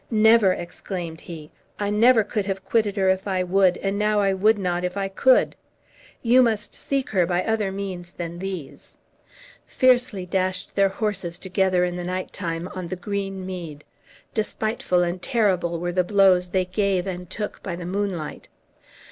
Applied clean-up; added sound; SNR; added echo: none; none; none; none.